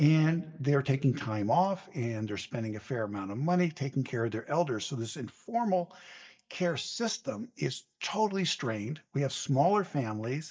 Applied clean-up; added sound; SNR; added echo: neural mask model DeepFilterNet 3.